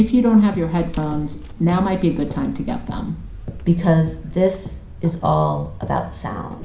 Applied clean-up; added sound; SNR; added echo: none; Vehicle; 14 dB; reverberation time 0.5 s.